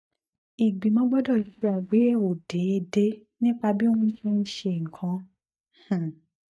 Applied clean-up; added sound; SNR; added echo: neural mask model DeepFilterNet 3.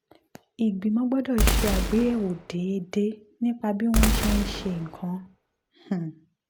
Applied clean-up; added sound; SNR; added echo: none; Boom; 0 dB; none.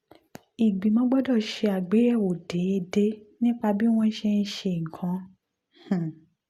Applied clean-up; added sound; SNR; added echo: none; none; none; none.